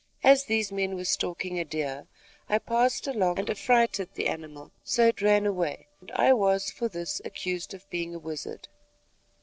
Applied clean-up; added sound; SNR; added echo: neural separator model SepFormer DNS4.